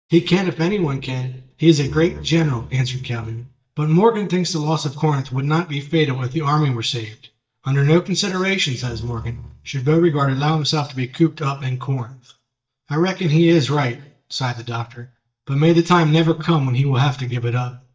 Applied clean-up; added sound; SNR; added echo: neural mask model DeepFilterNet 3.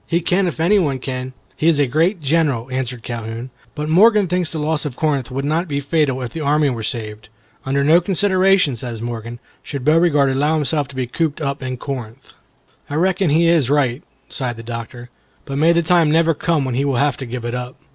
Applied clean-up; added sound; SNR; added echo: none; none; none; none.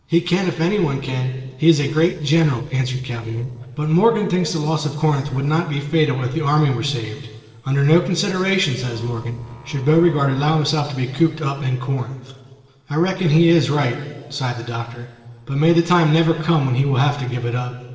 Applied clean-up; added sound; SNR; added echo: neural separator model SepFormer DNS4.